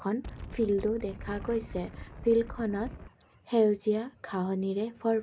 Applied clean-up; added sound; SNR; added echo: none; Wind; 12 dB; none.